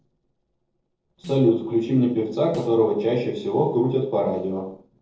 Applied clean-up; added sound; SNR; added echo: neural separator model SepFormer DNS4.